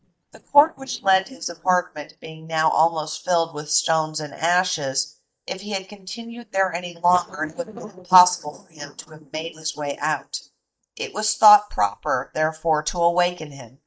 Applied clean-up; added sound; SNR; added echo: neural mask model DeepFilterNet 3.